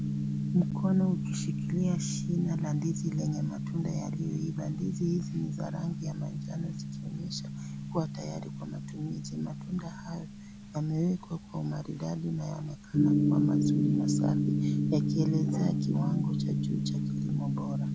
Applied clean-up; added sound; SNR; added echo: none; Gong; -2 dB; none.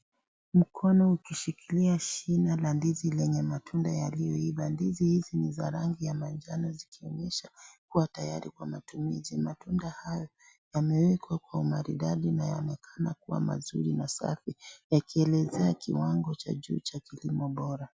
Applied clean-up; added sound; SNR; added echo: none; none; none; none.